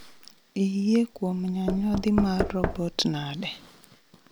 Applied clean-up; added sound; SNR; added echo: none; Knock / Wood; 6 dB; none.